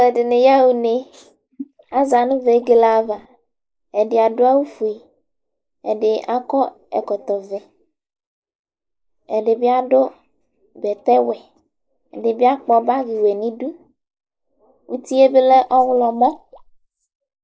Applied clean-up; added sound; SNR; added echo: neural mask model Resemble Enhance denoiser.